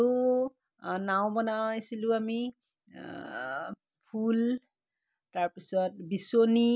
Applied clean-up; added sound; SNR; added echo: none; none; none; none.